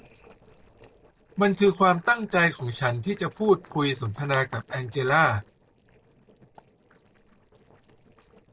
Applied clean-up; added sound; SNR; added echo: neural separator model SepFormer DNS4.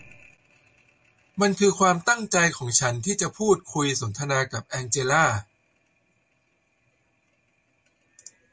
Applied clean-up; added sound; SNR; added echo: none; none; none; none.